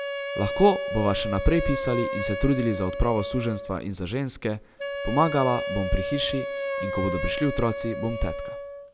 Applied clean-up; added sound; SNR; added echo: none; Wind instrument, woodwind instrument; 6 dB; none.